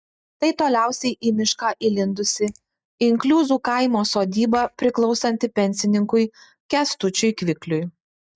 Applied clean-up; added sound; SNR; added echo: neural mask model DeepFilterNet 3.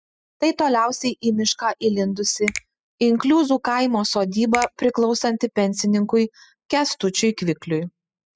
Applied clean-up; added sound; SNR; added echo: classical method spectral subtraction.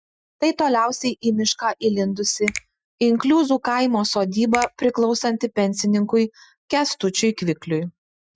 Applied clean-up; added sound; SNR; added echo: classical method Wiener filter.